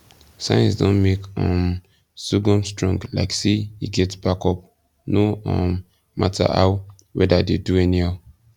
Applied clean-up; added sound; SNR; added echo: none; none; none; none.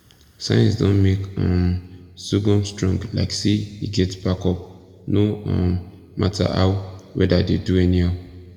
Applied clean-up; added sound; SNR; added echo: none; none; none; reverberation time 1.3 s.